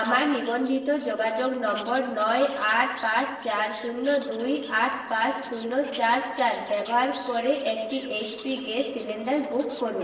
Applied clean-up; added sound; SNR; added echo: neural separator model SepFormer DNS4.